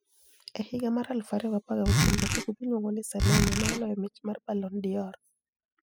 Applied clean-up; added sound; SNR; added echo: classical method spectral subtraction.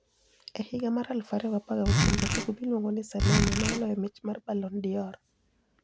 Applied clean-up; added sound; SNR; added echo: none; Zipper (clothing); -4 dB; none.